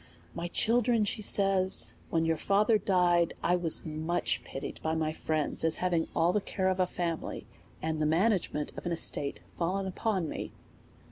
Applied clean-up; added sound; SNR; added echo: none; none; none; none.